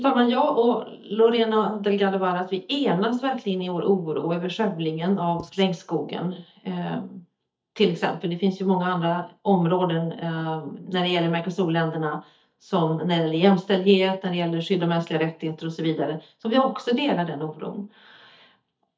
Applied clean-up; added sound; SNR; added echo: neural mask model DeepFilterNet 3.